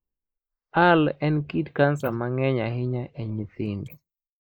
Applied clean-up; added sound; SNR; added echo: neural mask model Resemble Enhance denoiser.